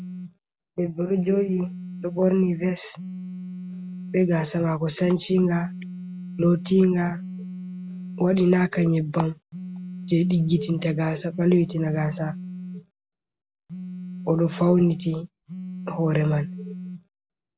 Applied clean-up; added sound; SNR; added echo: none; Telephone; 12 dB; none.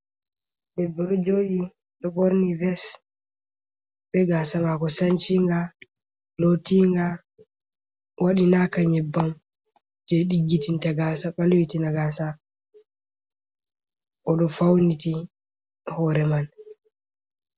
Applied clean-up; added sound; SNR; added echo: none; none; none; none.